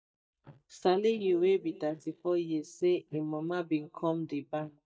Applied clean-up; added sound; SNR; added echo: neural mask model DeepFilterNet 3.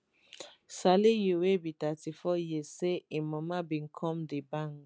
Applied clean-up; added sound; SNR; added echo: none; none; none; none.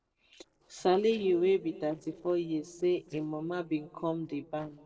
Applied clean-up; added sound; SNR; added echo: neural separator model SepFormer DNS4.